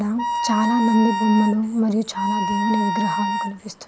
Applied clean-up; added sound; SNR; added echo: none; Wind instrument, woodwind instrument; 4 dB; none.